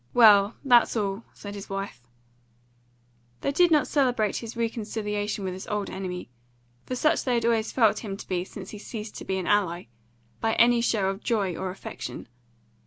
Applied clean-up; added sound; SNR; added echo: none; none; none; none.